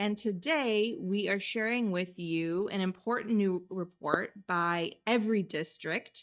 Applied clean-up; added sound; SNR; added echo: neural mask model DeepFilterNet 3.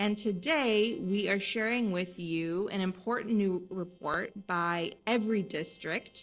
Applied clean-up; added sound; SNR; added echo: neural separator model SepFormer DNS4.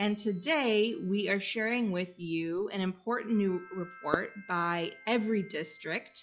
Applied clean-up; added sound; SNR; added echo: classical method log-MMSE.